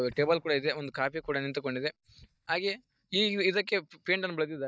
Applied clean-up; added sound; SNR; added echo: neural mask model DeepFilterNet 3.